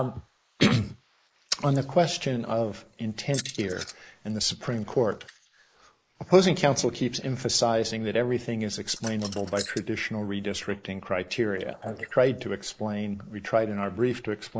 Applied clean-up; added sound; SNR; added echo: neural mask model Resemble Enhance denoiser.